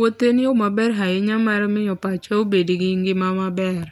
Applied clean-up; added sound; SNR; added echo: none; none; none; none.